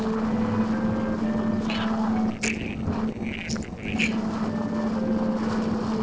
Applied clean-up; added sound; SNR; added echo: neural separator model SepFormer DNS4.